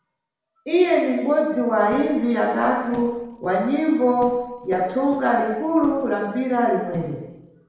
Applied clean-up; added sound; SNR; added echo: none; none; none; reverberation time 1.0 s.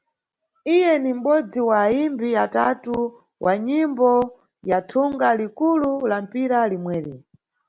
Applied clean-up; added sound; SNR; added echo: none; none; none; none.